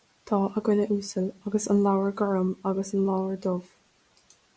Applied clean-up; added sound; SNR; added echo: none; none; none; none.